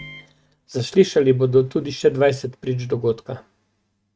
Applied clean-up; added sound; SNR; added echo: neural mask model RNNoise.